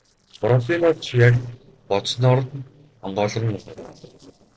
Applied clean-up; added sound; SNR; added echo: neural separator model SepFormer DNS4.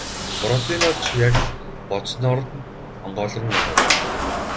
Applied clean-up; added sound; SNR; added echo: none; Sliding door; 0 dB; none.